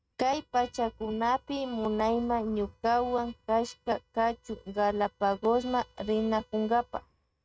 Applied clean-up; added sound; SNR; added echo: neural mask model RNNoise.